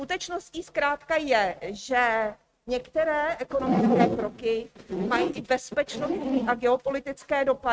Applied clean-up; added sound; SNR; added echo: neural mask model RNNoise.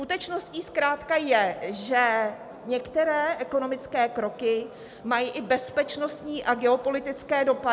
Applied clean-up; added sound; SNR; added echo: none; none; none; none.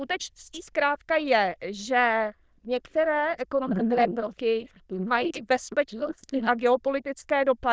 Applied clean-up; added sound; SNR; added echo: neural diffusion model UNIVERSE++.